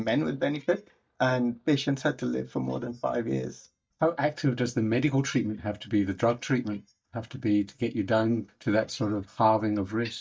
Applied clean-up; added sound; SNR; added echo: neural mask model DeepFilterNet 3.